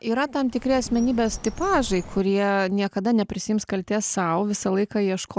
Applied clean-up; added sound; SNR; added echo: none; Bird; 14 dB; none.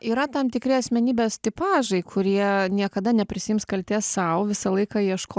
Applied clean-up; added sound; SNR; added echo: none; none; none; none.